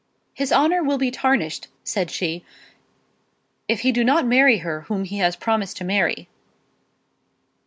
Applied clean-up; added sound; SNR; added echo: none; none; none; none.